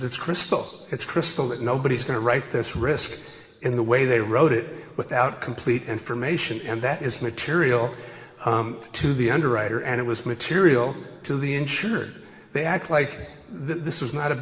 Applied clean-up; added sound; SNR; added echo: none; none; none; reverberation time 1.8 s.